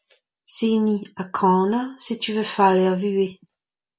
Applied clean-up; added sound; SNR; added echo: none; none; none; none.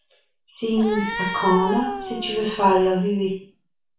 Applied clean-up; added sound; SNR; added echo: none; Cat; 8 dB; reverberation time 0.4 s.